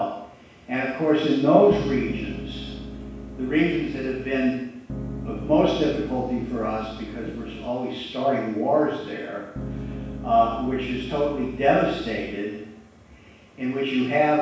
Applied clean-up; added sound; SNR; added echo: none; Piano; 10 dB; reverberation time 0.7 s.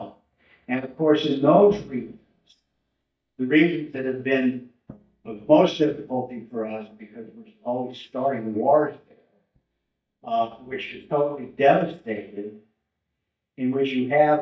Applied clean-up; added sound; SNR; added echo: neural mask model DeepFilterNet 3.